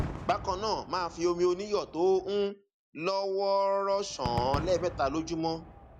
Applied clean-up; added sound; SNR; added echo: none; Crowd / Cheering / Fireworks; 11 dB; none.